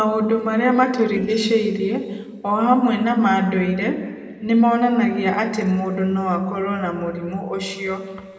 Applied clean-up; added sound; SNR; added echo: neural separator model SepFormer DNS4.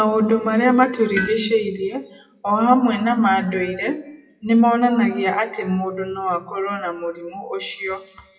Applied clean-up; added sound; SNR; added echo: classical method WPE with log-MMSE.